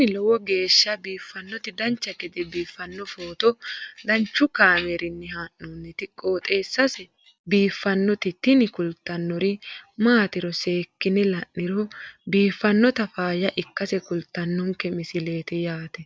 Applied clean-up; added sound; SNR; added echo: none; none; none; none.